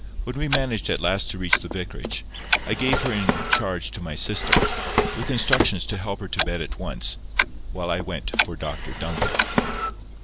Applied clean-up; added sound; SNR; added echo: none; Clock + Drawer open or close; -3 dB; none.